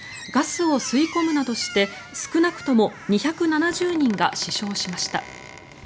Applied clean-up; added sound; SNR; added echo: none; Squeak; 16 dB; none.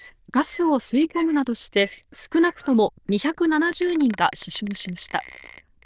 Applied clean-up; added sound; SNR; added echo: neural diffusion model UNIVERSE++.